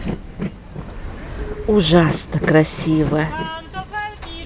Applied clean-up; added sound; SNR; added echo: none; Train; 7 dB; none.